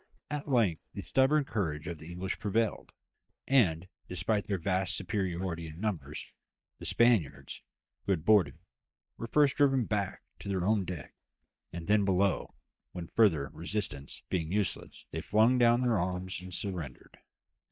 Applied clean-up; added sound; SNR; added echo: neural mask model DeepFilterNet 3.